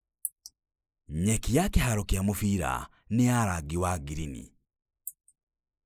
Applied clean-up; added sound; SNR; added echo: neural mask model Resemble Enhance denoiser.